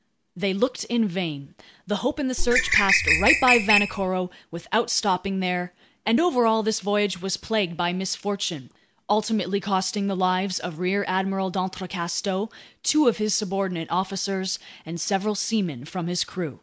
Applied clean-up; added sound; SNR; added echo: none; Bird; -4 dB; none.